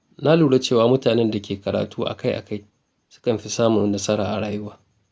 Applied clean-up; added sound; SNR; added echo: none; none; none; none.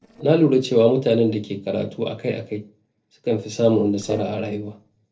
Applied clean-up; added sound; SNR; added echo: neural separator model SepFormer DNS4.